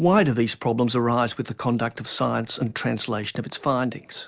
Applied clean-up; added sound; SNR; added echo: none; none; none; none.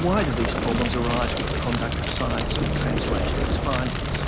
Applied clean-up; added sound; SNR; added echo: none; Fire; -3 dB; none.